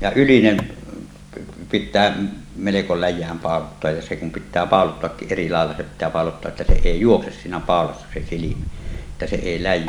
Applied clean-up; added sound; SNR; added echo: none; Wind; 6 dB; none.